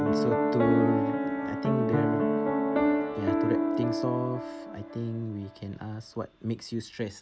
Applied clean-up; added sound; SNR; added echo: none; Piano; -4 dB; none.